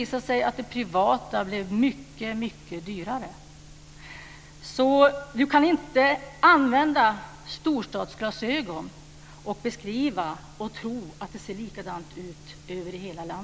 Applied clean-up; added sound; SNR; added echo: none; none; none; none.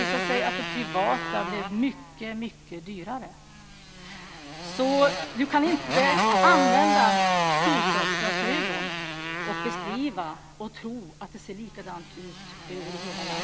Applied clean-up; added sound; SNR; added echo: none; Motorcycle; -1 dB; none.